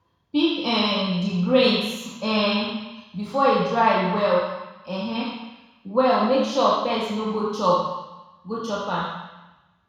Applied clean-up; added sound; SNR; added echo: none; none; none; reverberation time 1.1 s.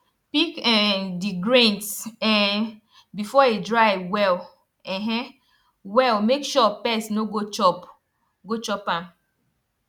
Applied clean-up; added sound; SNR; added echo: none; none; none; none.